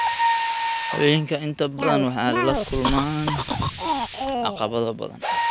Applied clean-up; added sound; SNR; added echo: none; Cough + Mechanisms; -2 dB; none.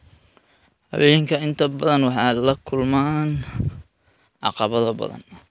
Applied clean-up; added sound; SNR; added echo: none; none; none; none.